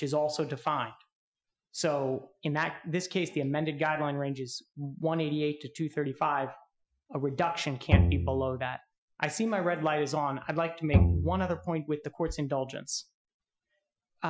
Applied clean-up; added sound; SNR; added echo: classical method Wiener filter.